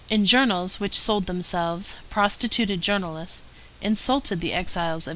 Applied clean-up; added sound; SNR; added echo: none; none; none; none.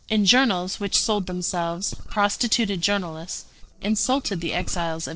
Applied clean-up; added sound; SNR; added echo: neural separator model SepFormer DNS4.